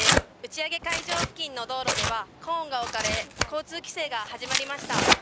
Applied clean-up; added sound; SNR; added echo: none; Tearing; -3 dB; none.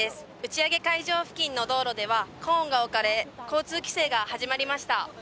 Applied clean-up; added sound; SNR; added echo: none; none; none; none.